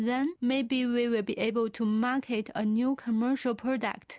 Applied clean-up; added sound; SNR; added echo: none; none; none; none.